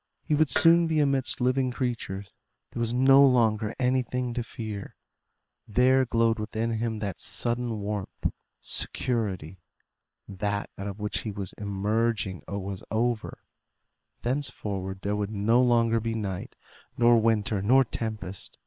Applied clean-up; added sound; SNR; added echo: neural separator model SepFormer WHAM!.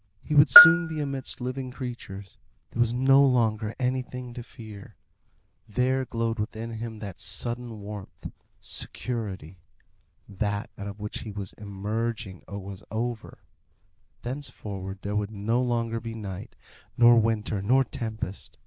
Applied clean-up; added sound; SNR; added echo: neural diffusion model UNIVERSE++.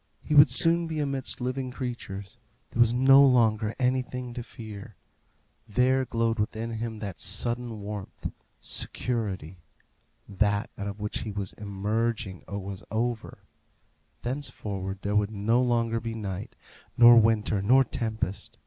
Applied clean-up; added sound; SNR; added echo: neural mask model Resemble Enhance denoiser.